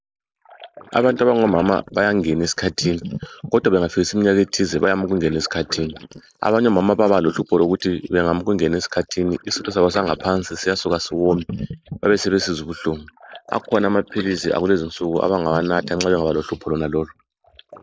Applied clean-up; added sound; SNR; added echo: neural mask model Resemble Enhance denoiser.